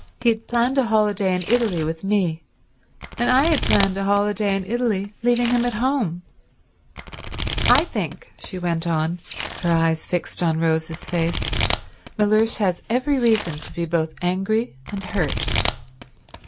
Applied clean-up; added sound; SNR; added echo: none; Domestic sounds, home sounds; 8 dB; none.